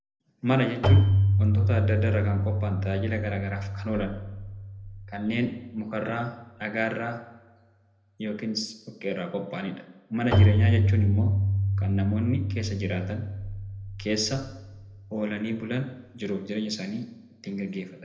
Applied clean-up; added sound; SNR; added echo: none; Keyboard (musical); -4 dB; reverberation time 0.7 s.